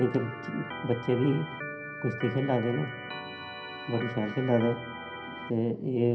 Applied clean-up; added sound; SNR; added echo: none; Organ; 10 dB; reverberation time 0.3 s.